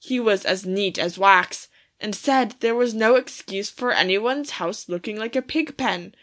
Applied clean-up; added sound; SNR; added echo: none; none; none; none.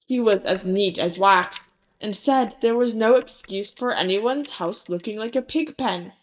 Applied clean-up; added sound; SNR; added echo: neural mask model DeepFilterNet 3.